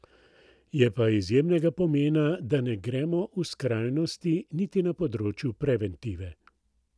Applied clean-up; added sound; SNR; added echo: none; none; none; none.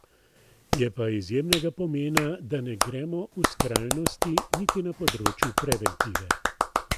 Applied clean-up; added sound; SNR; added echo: none; Clapping; -1 dB; none.